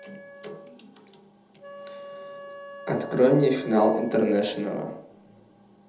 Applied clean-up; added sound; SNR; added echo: none; Wind instrument, woodwind instrument; 18 dB; reverberation time 0.8 s.